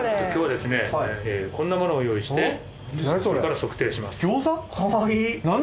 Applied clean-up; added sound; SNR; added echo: none; none; none; none.